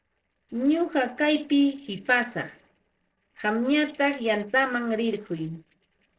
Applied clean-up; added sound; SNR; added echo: neural separator model SepFormer DNS4.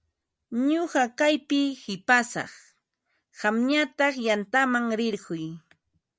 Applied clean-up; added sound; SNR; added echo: none; none; none; none.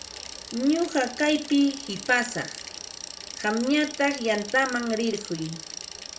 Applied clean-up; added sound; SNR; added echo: none; Bicycle; 13 dB; reverberation time 0.3 s.